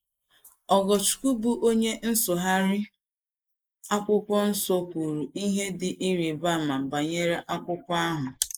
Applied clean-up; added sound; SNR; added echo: neural mask model Resemble Enhance denoiser.